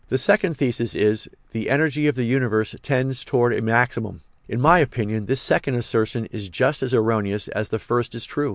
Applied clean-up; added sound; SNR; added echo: none; none; none; none.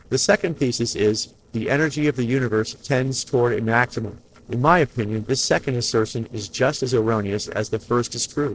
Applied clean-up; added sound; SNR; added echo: neural separator model SepFormer DNS4.